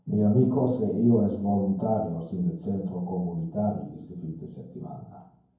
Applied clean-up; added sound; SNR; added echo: none; none; none; reverberation time 0.9 s.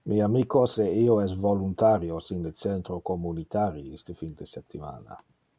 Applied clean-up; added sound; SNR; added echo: none; none; none; none.